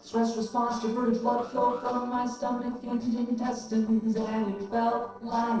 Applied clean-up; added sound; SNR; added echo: neural separator model SepFormer DNS4.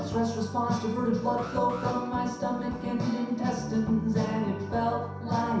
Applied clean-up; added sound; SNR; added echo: none; Alarm; 18 dB; reverberation time 0.7 s.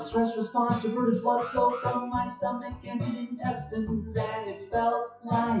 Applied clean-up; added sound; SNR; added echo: classical method WPE with log-MMSE.